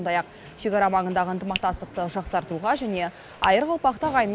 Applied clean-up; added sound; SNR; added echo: none; Finger snapping; 12 dB; none.